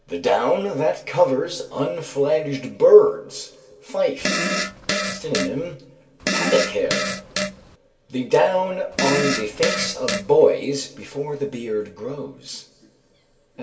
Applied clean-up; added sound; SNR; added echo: none; Fart; 3 dB; reverberation time 1.5 s.